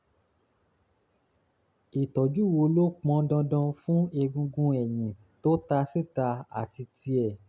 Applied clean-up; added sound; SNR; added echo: none; none; none; none.